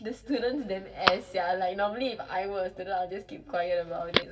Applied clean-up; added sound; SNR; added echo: none; Telephone; 5 dB; reverberation time 1.5 s.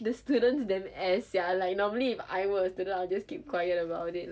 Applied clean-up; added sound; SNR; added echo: none; none; none; none.